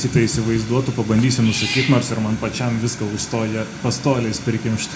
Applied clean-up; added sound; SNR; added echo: none; Cat; 12 dB; reverberation time 0.3 s.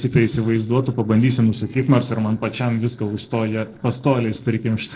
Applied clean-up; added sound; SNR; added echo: neural separator model SepFormer DNS4.